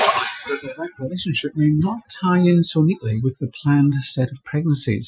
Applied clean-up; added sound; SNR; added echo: classical method Wiener filter.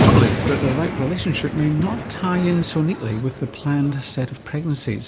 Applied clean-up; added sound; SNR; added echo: none; Thunder; 2 dB; none.